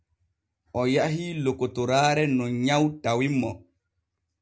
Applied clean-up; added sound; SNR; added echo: none; none; none; none.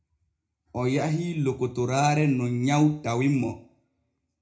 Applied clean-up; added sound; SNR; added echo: none; none; none; reverberation time 0.4 s.